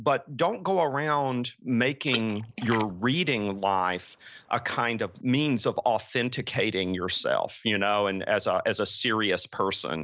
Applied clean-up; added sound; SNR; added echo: neural mask model Resemble Enhance denoiser.